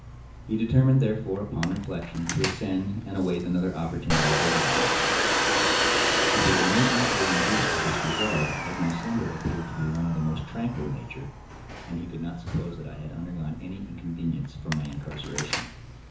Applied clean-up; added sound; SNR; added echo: none; Domestic sounds, home sounds; 0 dB; reverberation time 0.6 s.